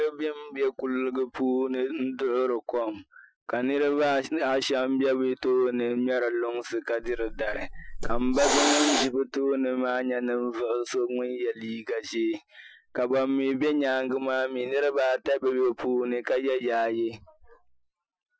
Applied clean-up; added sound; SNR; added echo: classical method Wiener filter.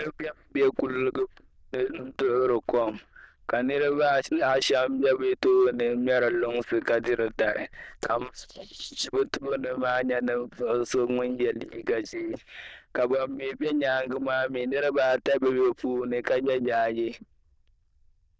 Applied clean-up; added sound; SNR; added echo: neural diffusion model UNIVERSE++.